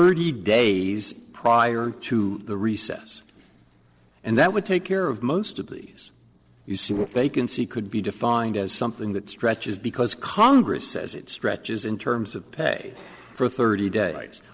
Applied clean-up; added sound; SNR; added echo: neural separator model SepFormer DNS4.